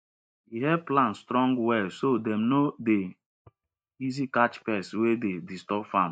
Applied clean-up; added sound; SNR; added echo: neural mask model DeepFilterNet 3.